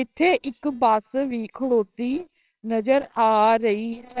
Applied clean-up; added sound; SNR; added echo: neural separator model SepFormer WHAMR!.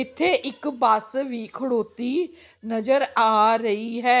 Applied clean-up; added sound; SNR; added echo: none; none; none; none.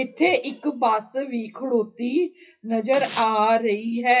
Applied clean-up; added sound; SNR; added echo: classical method WPE with log-MMSE.